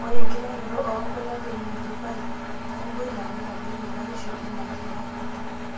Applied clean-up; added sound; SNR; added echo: none; Engine; 13 dB; reverberation time 0.2 s.